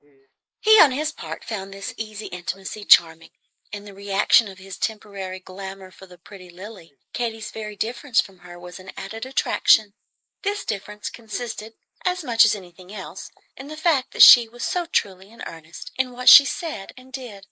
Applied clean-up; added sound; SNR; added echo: neural mask model Resemble Enhance denoiser.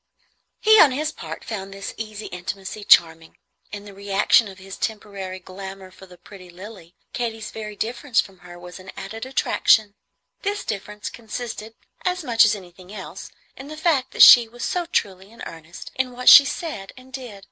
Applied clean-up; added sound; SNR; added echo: none; none; none; none.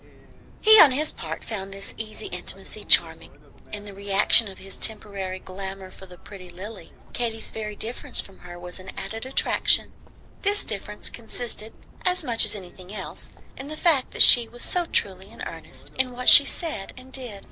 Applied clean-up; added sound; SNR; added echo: none; Chirp, tweet; 17 dB; none.